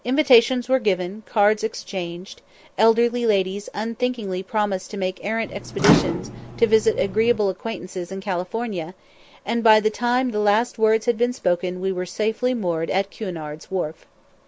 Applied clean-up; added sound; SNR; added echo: none; Microwave oven; 5 dB; none.